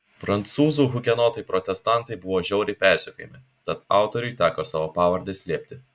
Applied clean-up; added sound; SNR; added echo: none; none; none; none.